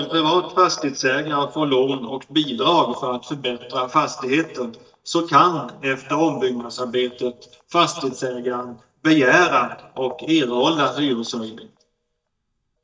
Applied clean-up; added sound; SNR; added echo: neural mask model DeepFilterNet 3.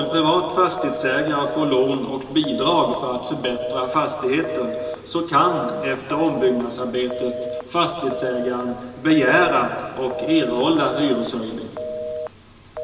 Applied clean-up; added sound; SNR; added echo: none; Telephone; 9 dB; reverberation time 2.0 s.